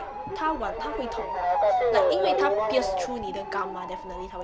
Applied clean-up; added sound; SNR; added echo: none; Motor vehicle (road) / Siren; -5 dB; none.